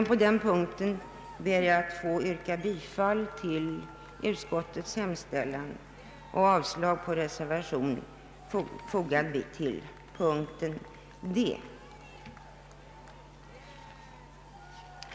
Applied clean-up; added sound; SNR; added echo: none; Crowd / Cheering; 20 dB; none.